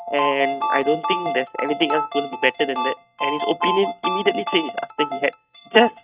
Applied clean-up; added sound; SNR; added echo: neural mask model RNNoise.